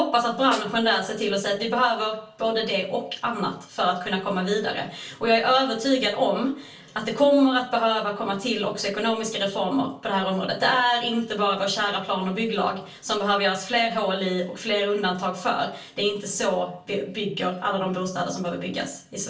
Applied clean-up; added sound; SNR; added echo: none; Snare drum; 18 dB; reverberation time 0.3 s.